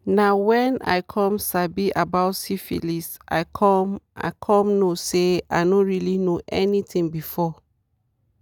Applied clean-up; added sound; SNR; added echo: none; none; none; none.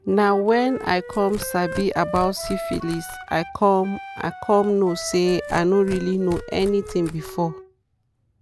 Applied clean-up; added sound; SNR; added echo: none; Tearing + Wind instrument, woodwind instrument; 13 dB; none.